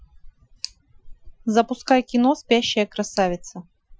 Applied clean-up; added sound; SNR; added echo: classical method Wiener filter.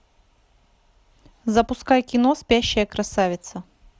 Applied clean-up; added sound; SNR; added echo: none; none; none; none.